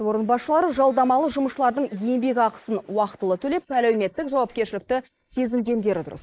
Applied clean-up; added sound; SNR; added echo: neural mask model Resemble Enhance denoiser.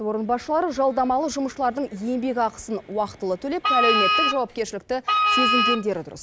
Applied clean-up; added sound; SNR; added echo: none; Wind instrument, woodwind instrument; -3 dB; none.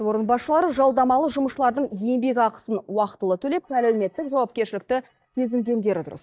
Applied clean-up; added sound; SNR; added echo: neural mask model DeepFilterNet 3.